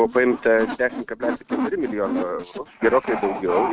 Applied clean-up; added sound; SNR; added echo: neural mask model RNNoise.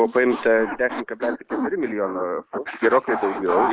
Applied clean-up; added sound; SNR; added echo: neural mask model Resemble Enhance denoiser.